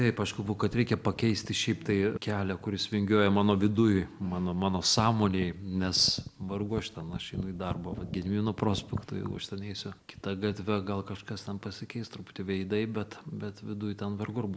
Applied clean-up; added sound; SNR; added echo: none; none; none; none.